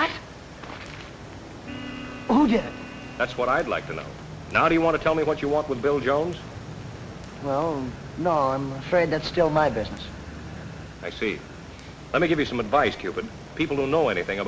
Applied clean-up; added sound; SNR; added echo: none; none; none; none.